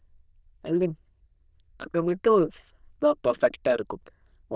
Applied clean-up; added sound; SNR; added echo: neural diffusion model UNIVERSE++.